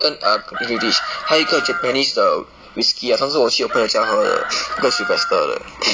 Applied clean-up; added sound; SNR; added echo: none; Chicken, rooster; 7 dB; none.